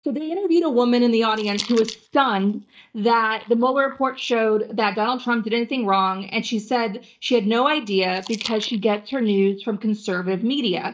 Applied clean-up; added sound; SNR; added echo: neural mask model DeepFilterNet 3.